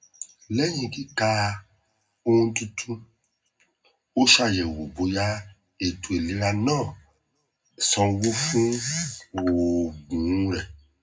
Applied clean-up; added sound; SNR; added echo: none; none; none; reverberation time 0.3 s.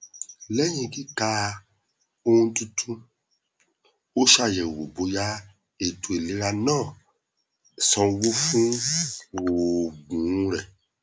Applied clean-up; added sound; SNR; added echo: none; none; none; none.